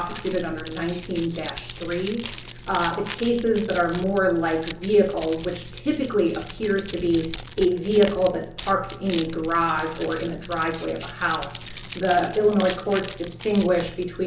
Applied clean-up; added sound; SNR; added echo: none; Keys jangling; 8 dB; reverberation time 0.8 s.